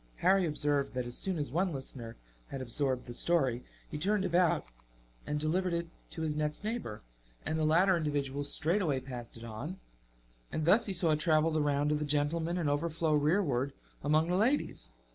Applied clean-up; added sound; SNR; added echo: none; none; none; none.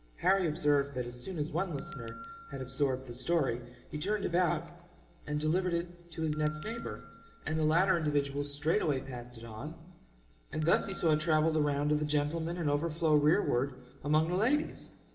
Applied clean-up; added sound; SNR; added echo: none; Bell; 18 dB; reverberation time 0.9 s.